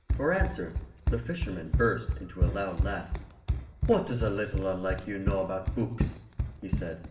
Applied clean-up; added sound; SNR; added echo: none; Run; 0 dB; reverberation time 0.9 s.